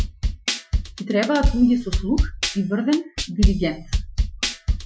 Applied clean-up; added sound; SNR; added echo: classical method Wiener filter.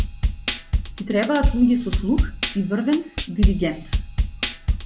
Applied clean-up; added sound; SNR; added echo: none; Drum kit; -1 dB; none.